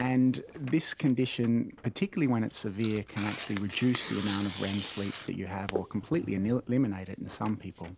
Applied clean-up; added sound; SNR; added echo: none; Tearing; 13 dB; none.